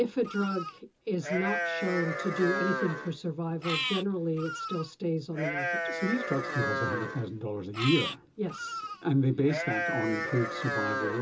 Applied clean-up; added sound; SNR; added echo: none; Livestock, farm animals, working animals; 3 dB; reverberation time 0.2 s.